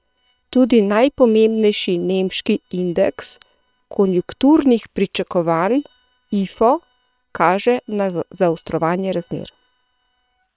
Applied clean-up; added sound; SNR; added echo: neural separator model SepFormer WHAM!.